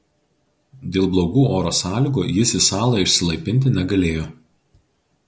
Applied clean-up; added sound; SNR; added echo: none; none; none; none.